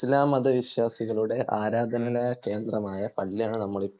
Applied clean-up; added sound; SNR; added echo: neural mask model Resemble Enhance denoiser.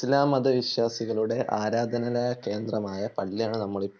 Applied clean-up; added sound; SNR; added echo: none; none; none; none.